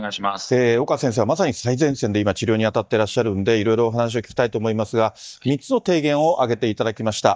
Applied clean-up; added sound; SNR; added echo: neural mask model DeepFilterNet 3.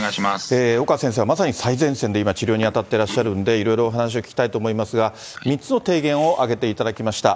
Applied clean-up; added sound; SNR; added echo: none; none; none; none.